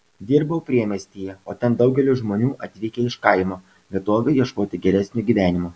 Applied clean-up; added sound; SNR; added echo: none; none; none; none.